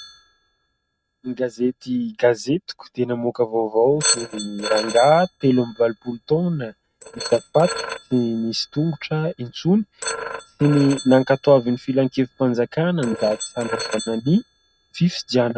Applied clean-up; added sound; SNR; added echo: neural mask model RNNoise.